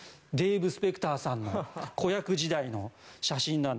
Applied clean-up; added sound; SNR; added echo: none; none; none; none.